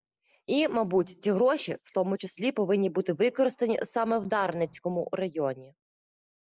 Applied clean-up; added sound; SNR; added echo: neural mask model Resemble Enhance denoiser.